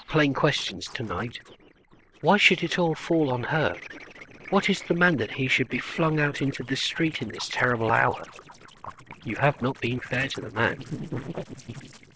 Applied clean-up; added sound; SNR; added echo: neural separator model SepFormer DNS4.